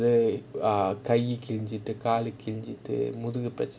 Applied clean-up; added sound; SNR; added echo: none; none; none; none.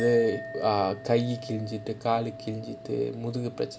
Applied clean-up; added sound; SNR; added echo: none; Chink, clink; 14 dB; none.